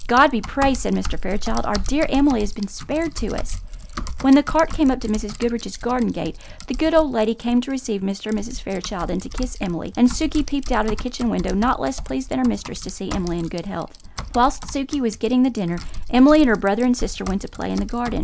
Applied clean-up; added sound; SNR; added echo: none; Typing; 8 dB; none.